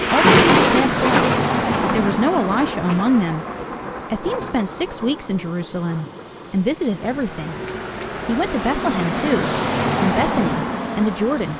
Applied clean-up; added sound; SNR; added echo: none; Car passing by / Traffic noise, roadway noise + Thunder; -1 dB; none.